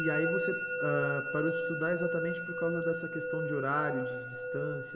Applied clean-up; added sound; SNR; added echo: none; Musical instrument; 0 dB; reverberation time 1.6 s.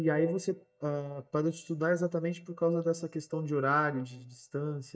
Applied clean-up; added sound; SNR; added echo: neural mask model DeepFilterNet 3.